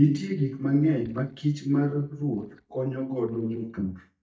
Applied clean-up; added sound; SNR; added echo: neural mask model DeepFilterNet 3.